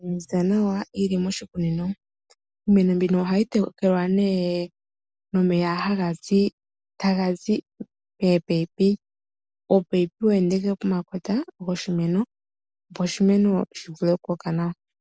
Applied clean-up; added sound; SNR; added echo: none; none; none; none.